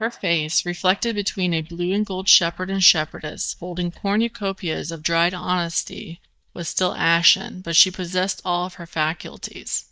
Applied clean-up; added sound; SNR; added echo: neural mask model DeepFilterNet 3.